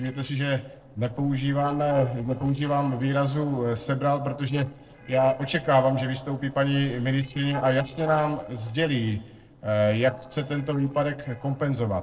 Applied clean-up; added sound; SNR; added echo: neural separator model SepFormer DNS4.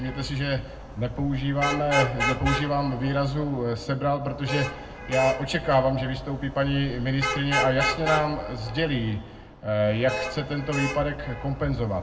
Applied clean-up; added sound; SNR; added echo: none; Traffic noise, roadway noise / Vehicle horn, car horn, honking; 6 dB; reverberation time 0.3 s.